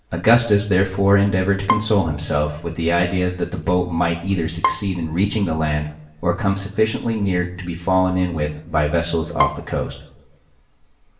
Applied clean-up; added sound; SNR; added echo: none; Bowed string instrument; 9 dB; reverberation time 0.8 s.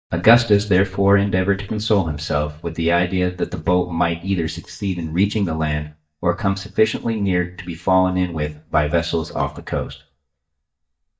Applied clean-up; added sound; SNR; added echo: neural mask model DeepFilterNet 3.